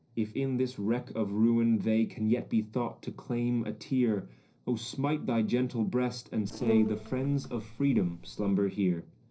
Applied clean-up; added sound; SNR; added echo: neural separator model SepFormer DNS4.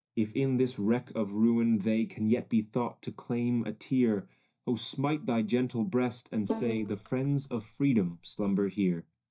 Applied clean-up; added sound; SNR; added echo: neural mask model DeepFilterNet 3.